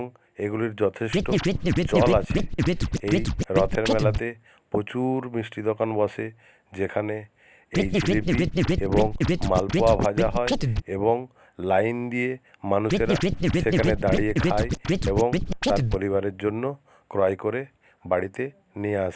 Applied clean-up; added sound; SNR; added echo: none; Scratching (performance technique); -3 dB; none.